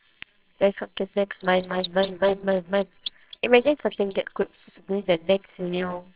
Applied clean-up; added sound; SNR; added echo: neural separator model SepFormer WHAMR!.